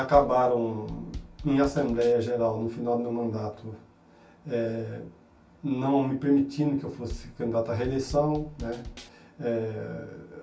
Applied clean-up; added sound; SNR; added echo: none; Bass drum / Snare drum / Drum kit; 14 dB; reverberation time 0.2 s.